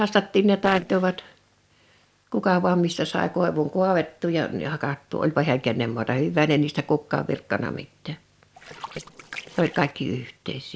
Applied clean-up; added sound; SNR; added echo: neural separator model SepFormer DNS4.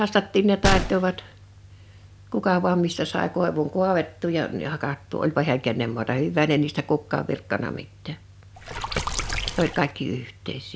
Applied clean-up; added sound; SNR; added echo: none; Gunshot, gunfire + Water / Splash, splatter; 5 dB; none.